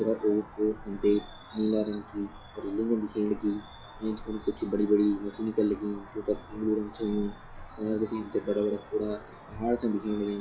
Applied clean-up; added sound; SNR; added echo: classical method log-MMSE.